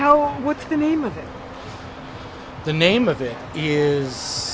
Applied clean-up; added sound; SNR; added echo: none; none; none; none.